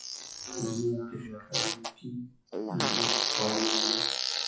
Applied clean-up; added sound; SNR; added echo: classical method WPE with log-MMSE.